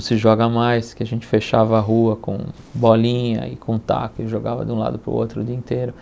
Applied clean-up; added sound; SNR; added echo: none; none; none; none.